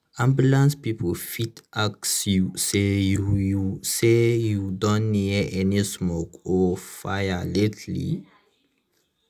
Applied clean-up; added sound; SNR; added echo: none; none; none; none.